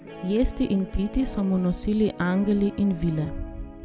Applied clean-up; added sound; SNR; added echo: none; Guitar; 15 dB; none.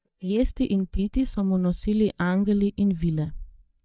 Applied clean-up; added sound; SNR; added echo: neural mask model DeepFilterNet 3.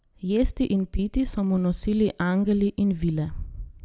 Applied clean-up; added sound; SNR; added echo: none; none; none; none.